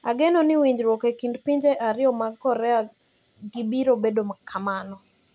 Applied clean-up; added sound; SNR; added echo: none; none; none; none.